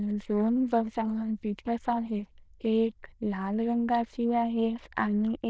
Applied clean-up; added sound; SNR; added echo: neural diffusion model UNIVERSE++.